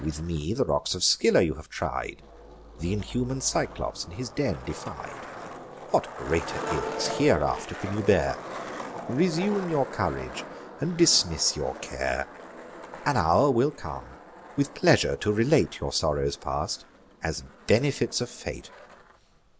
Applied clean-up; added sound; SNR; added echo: none; Wind instrument, woodwind instrument + Skateboard; 13 dB; none.